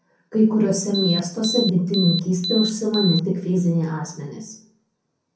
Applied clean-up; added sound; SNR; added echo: none; Alarm; 6 dB; reverberation time 0.6 s.